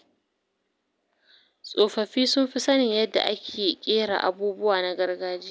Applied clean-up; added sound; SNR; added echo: none; none; none; none.